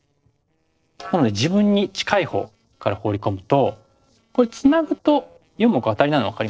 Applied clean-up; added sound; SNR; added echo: neural separator model SepFormer DNS4.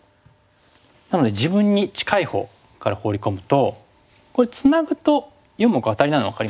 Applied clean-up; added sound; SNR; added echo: none; none; none; none.